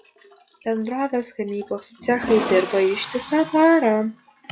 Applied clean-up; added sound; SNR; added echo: classical method log-MMSE.